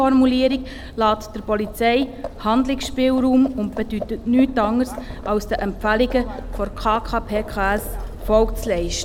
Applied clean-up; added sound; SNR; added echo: none; Livestock, farm animals, working animals; 11 dB; none.